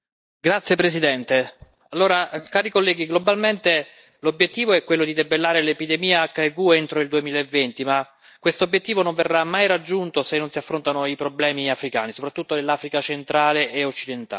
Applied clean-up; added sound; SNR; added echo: neural mask model DeepFilterNet 3.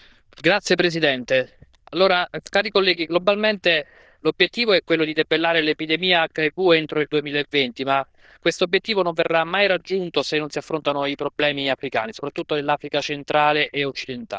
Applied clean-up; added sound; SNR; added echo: neural diffusion model UNIVERSE++.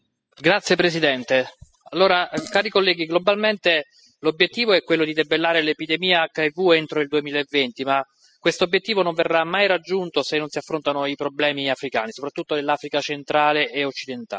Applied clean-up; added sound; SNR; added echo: classical method spectral subtraction.